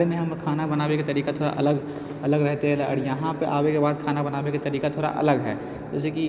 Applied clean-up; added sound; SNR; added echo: none; none; none; none.